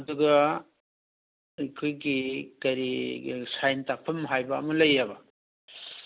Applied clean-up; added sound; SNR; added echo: none; none; none; none.